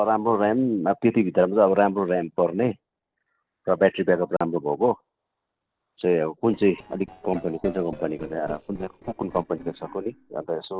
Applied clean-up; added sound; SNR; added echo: neural separator model SepFormer DNS4.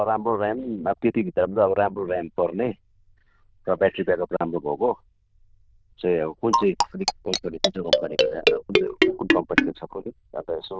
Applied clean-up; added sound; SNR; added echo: neural diffusion model UNIVERSE++.